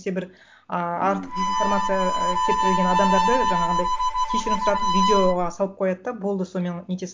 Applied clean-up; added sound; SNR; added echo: none; Harmonica; -1 dB; none.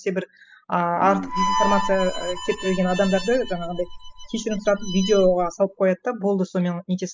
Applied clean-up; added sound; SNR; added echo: classical method spectral subtraction.